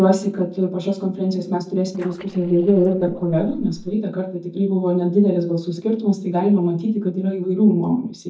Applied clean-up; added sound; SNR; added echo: neural mask model DeepFilterNet 3.